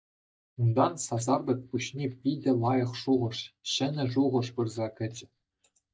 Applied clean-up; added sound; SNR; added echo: neural mask model DeepFilterNet 3.